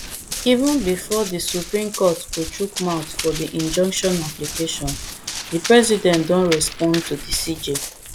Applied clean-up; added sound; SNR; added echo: none; Run; 9 dB; none.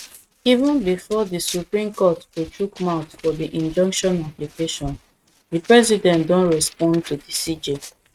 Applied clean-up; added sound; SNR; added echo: neural mask model RNNoise.